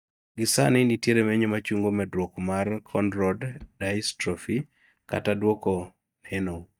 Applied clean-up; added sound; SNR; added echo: neural mask model DeepFilterNet 3.